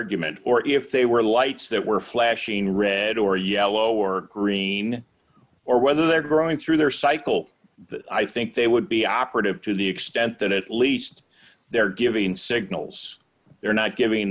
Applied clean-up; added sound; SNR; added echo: none; none; none; none.